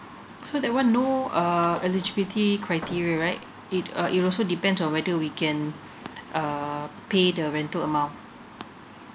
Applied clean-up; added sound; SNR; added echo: none; Thump, thud; 16 dB; none.